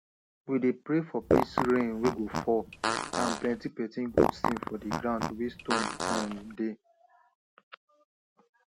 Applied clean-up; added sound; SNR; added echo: none; Fart; -2 dB; none.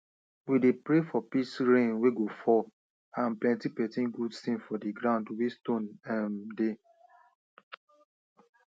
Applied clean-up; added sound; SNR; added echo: none; none; none; none.